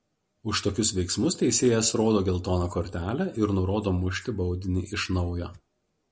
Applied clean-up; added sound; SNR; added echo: none; none; none; none.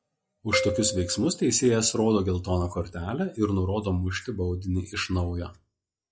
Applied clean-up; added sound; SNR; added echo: classical method log-MMSE.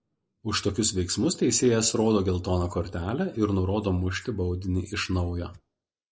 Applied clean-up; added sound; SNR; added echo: neural mask model Resemble Enhance denoiser.